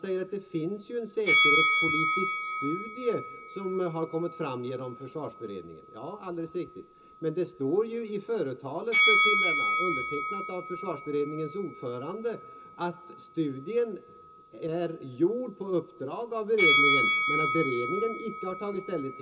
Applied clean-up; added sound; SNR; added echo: none; Bell; -2 dB; reverberation time 0.2 s.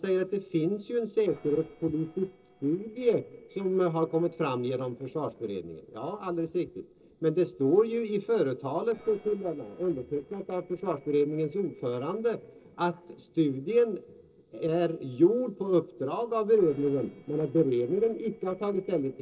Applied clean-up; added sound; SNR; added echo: neural separator model SepFormer DNS4.